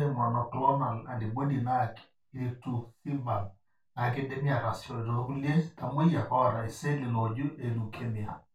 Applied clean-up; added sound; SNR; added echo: none; none; none; reverberation time 0.2 s.